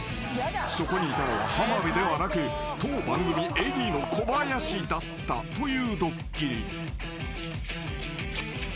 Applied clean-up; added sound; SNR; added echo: none; none; none; none.